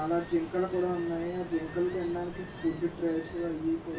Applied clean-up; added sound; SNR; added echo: none; Ocean; 12 dB; reverberation time 0.2 s.